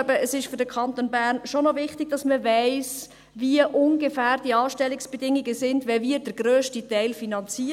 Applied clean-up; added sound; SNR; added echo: none; none; none; none.